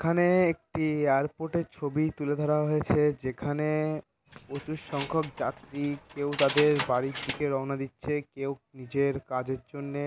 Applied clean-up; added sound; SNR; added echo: none; Keys jangling; 11 dB; none.